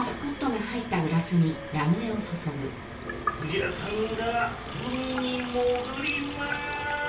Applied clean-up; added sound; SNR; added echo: none; Sink (filling or washing) / Water tap, faucet; 8 dB; reverberation time 0.3 s.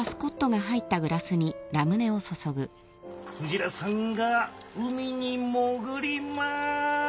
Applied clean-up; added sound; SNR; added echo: none; none; none; none.